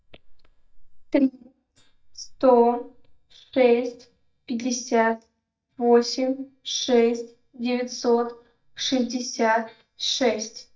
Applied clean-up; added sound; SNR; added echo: neural mask model DeepFilterNet 3.